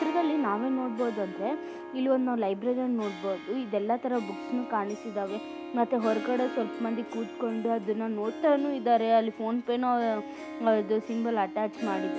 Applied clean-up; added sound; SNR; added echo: none; Harp; 10 dB; none.